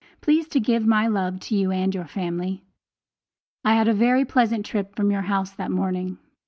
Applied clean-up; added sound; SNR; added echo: none; none; none; none.